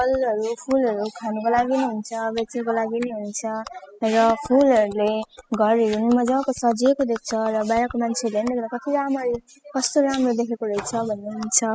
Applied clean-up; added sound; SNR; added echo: classical method spectral subtraction.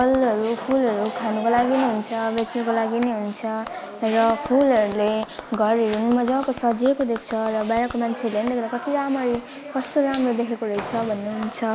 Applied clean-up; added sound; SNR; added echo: none; Clapping; 20 dB; none.